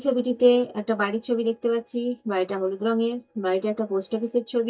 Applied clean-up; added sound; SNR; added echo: neural mask model DeepFilterNet 3.